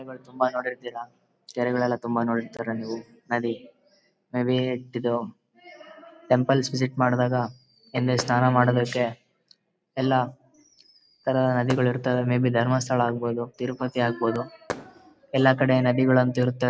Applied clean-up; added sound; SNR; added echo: none; Fireworks; 18 dB; none.